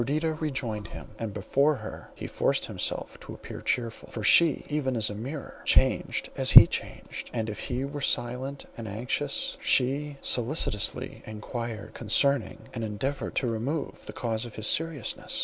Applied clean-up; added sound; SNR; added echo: none; none; none; none.